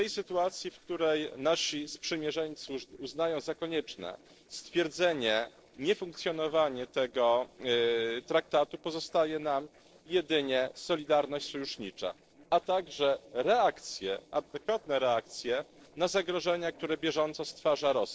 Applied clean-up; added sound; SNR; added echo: neural separator model SepFormer DNS4.